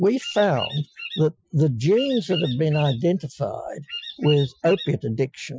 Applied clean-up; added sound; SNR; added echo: classical method Wiener filter.